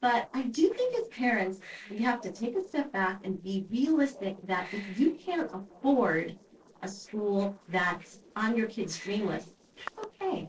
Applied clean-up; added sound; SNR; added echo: neural separator model SepFormer DNS4.